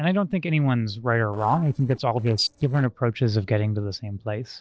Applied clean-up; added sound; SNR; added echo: neural separator model SepFormer DNS4.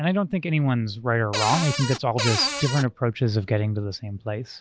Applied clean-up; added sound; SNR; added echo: none; Cupboard open or close; 4 dB; none.